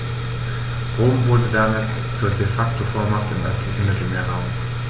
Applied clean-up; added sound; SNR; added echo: none; none; none; none.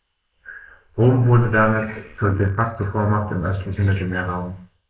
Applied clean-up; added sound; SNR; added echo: neural mask model Resemble Enhance denoiser.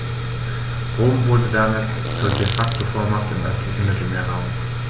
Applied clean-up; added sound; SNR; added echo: none; Fart; 11 dB; none.